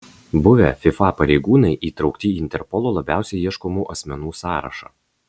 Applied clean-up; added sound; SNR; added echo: none; none; none; none.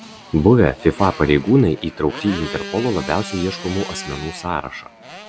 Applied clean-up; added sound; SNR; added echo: none; Motorcycle; 14 dB; none.